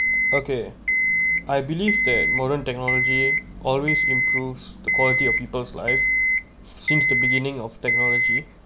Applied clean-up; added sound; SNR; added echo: none; Alarm; -4 dB; none.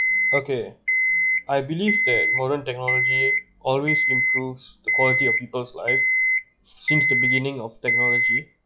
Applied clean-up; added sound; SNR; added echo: classical method log-MMSE.